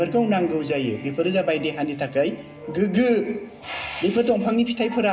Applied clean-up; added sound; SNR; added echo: none; Bowed string instrument; 20 dB; reverberation time 0.2 s.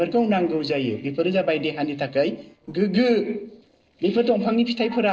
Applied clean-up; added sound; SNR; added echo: neural separator model SepFormer DNS4.